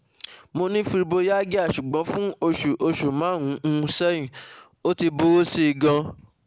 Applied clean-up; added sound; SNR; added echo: none; none; none; none.